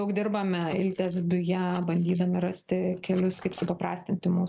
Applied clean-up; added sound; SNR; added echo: neural mask model Resemble Enhance denoiser.